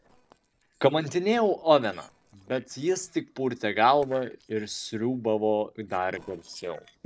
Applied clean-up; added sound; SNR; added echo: neural separator model SepFormer DNS4.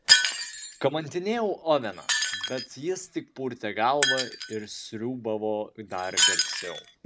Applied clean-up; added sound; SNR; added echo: none; Shatter; -1 dB; none.